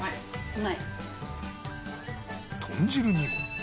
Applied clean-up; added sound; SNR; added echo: none; none; none; none.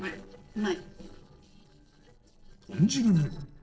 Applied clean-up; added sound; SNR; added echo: neural separator model SepFormer DNS4.